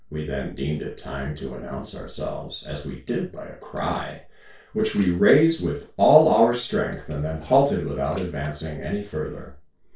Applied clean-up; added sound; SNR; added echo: neural separator model SepFormer DNS4.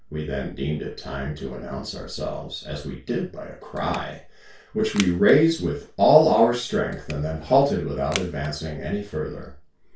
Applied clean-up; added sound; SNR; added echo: none; Crushing; 15 dB; reverberation time 0.2 s.